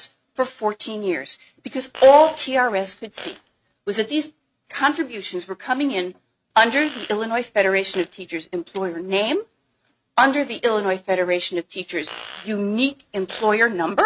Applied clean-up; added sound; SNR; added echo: neural mask model RNNoise.